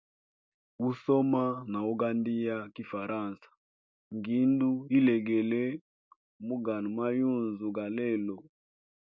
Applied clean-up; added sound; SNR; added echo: none; none; none; none.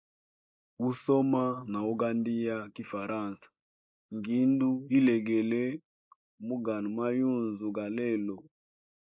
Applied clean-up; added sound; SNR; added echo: neural mask model Resemble Enhance denoiser.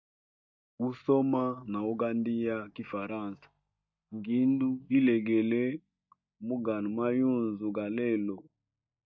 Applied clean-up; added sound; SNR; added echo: neural mask model DeepFilterNet 3.